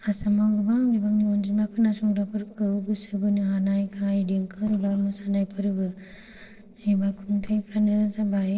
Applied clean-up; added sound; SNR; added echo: neural separator model SepFormer DNS4.